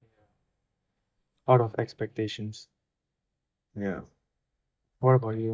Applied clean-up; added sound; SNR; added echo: neural mask model DeepFilterNet 3.